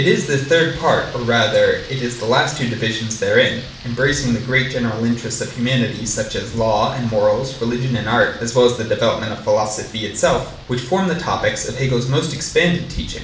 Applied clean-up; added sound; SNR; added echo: none; Rain; 18 dB; reverberation time 0.6 s.